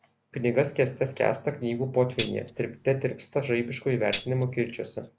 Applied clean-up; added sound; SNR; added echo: none; Tambourine; -5 dB; none.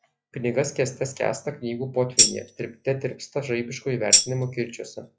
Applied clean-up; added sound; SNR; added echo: classical method log-MMSE.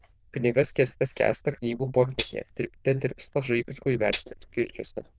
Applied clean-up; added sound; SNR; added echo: neural diffusion model UNIVERSE++.